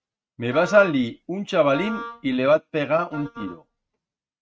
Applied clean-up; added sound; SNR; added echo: neural mask model RNNoise.